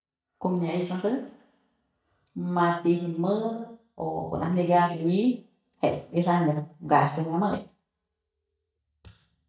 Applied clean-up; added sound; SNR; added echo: neural mask model DeepFilterNet 3.